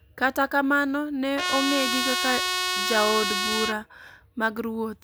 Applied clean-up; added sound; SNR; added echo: none; Trumpet; 0 dB; none.